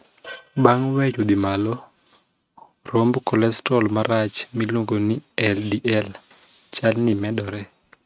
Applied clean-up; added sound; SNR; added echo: neural mask model RNNoise.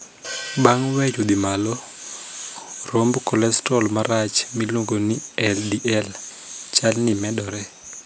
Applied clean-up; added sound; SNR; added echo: none; Hi-hat; 17 dB; none.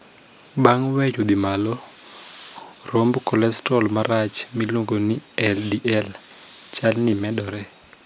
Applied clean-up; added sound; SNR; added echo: none; none; none; none.